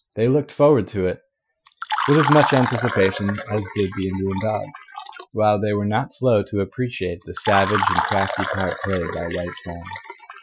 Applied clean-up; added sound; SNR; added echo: classical method Wiener filter.